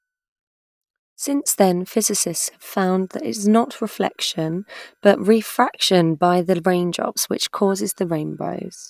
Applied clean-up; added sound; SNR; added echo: neural mask model DeepFilterNet 3.